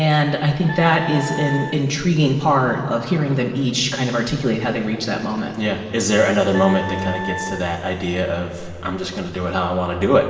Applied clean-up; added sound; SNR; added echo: none; Wind instrument, woodwind instrument; 11 dB; reverberation time 2.6 s.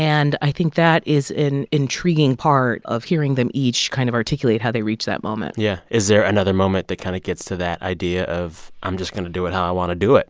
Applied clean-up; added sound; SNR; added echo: none; none; none; none.